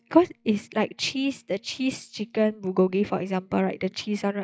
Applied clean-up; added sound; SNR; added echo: classical method log-MMSE.